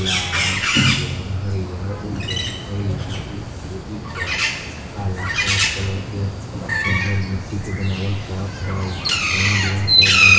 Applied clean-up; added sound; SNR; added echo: none; Bird; -4 dB; reverberation time 0.4 s.